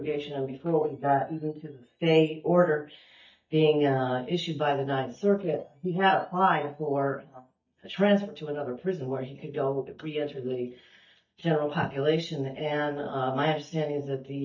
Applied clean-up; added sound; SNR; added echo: neural mask model DeepFilterNet 3.